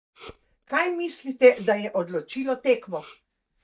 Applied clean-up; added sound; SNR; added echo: neural mask model DeepFilterNet 3.